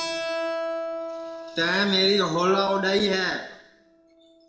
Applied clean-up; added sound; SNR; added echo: neural separator model SepFormer DNS4.